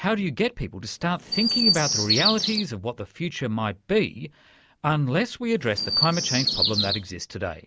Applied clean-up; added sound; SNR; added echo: none; Chirp, tweet; 2 dB; none.